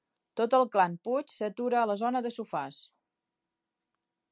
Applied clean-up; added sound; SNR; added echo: none; none; none; none.